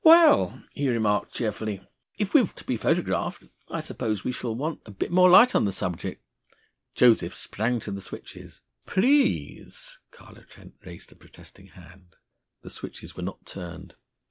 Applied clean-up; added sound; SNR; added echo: none; none; none; none.